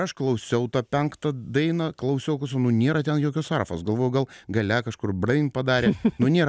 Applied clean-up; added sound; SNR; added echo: none; none; none; none.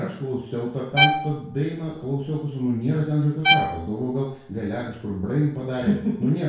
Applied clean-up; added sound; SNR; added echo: none; Bowed string instrument; 2 dB; reverberation time 0.6 s.